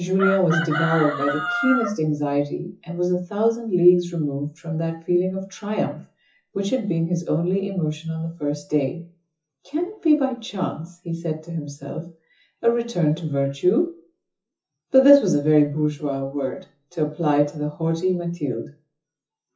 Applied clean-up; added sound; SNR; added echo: classical method WPE with log-MMSE.